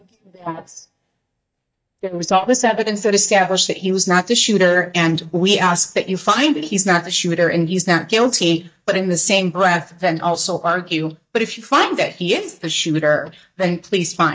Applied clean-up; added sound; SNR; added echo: neural mask model DeepFilterNet 3.